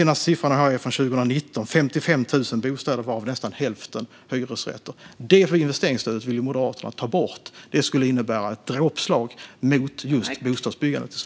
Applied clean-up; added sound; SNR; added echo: none; none; none; none.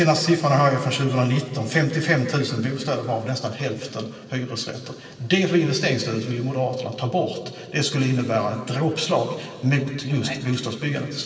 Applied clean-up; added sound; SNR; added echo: none; none; none; reverberation time 2.1 s.